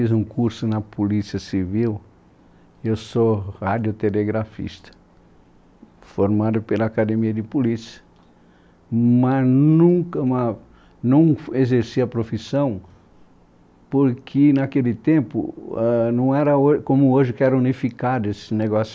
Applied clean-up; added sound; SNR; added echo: none; none; none; none.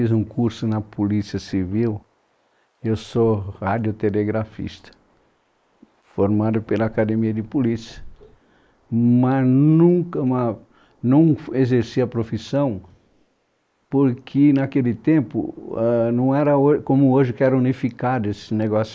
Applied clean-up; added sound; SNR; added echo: neural mask model Resemble Enhance denoiser.